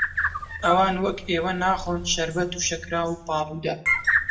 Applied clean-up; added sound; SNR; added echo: none; Bird; 3 dB; reverberation time 0.5 s.